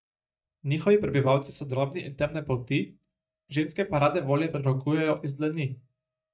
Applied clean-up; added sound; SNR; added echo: neural mask model DeepFilterNet 3.